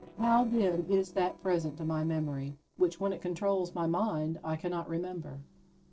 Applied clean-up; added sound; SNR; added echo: neural separator model SepFormer DNS4.